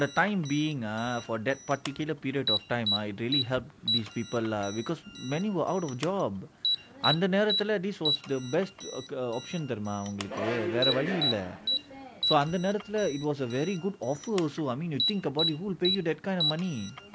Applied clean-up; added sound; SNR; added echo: none; Alarm + Subway, metro, underground; 4 dB; none.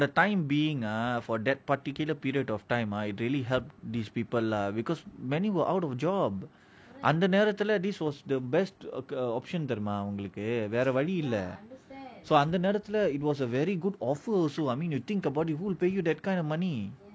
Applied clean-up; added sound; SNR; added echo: none; none; none; none.